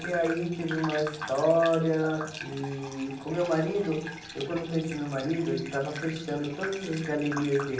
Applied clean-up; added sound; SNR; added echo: none; Bathtub (filling or washing) / Gurgling; 12 dB; reverberation time 0.6 s.